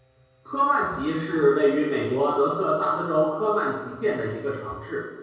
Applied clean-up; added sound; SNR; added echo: none; none; none; reverberation time 1.2 s.